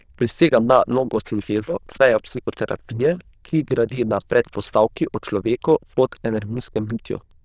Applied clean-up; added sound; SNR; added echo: neural diffusion model UNIVERSE++.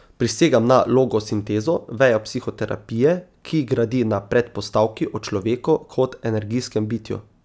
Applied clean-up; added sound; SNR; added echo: none; none; none; none.